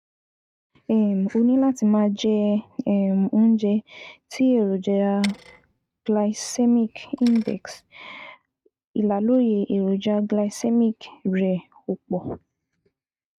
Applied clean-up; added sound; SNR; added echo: neural mask model RNNoise.